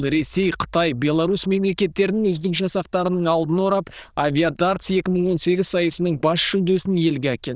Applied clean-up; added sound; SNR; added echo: neural diffusion model UNIVERSE++.